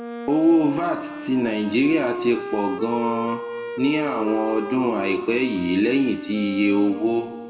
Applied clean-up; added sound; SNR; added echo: none; Wind instrument, woodwind instrument; 10 dB; reverberation time 1.6 s.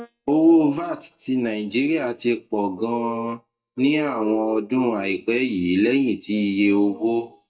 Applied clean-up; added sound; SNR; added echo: neural mask model DeepFilterNet 3.